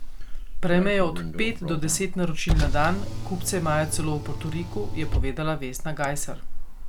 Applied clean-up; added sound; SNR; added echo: none; Car; -2 dB; none.